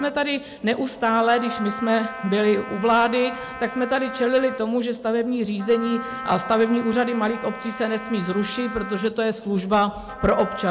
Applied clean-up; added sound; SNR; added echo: none; Wind instrument, woodwind instrument; 13 dB; none.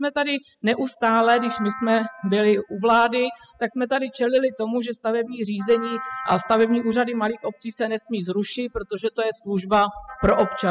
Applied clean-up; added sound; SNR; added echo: classical method spectral subtraction.